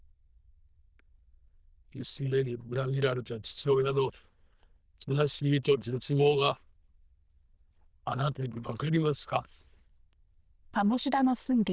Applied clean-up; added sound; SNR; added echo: neural diffusion model UNIVERSE++.